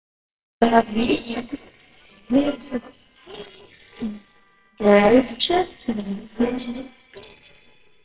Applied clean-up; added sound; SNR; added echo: neural separator model SepFormer WHAMR!.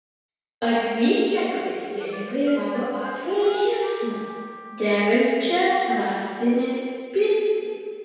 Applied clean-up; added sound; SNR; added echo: none; Harmonica; 18 dB; reverberation time 1.9 s.